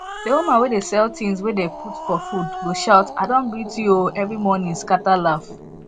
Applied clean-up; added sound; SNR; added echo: none; Growling; 13 dB; none.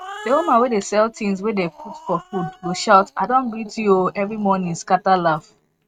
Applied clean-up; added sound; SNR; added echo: neural mask model RNNoise.